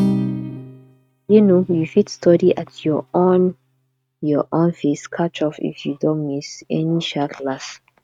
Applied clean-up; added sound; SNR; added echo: neural mask model RNNoise.